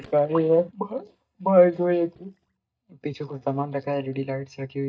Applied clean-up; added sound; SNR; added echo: neural mask model DeepFilterNet 3.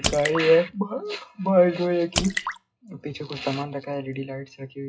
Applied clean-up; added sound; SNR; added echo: classical method WPE with log-MMSE.